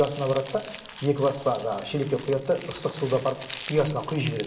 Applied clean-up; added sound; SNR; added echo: none; Crumpling, crinkling; 13 dB; reverberation time 0.8 s.